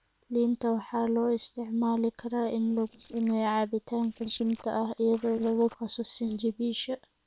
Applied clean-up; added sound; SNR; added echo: neural separator model SepFormer WHAM!.